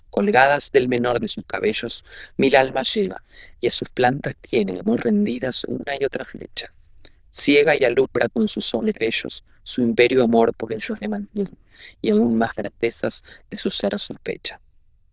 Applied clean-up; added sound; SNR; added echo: neural diffusion model UNIVERSE++.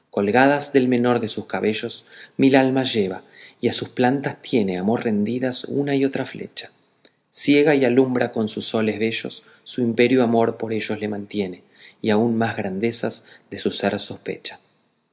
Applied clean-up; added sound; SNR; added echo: none; none; none; none.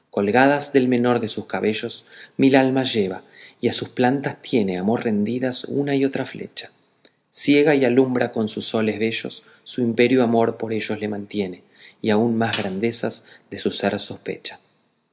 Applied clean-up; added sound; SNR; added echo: none; Snare drum; 16 dB; none.